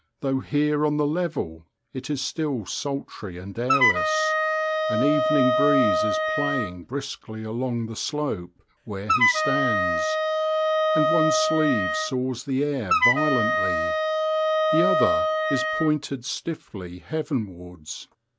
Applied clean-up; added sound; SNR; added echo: none; Wind instrument, woodwind instrument; -4 dB; none.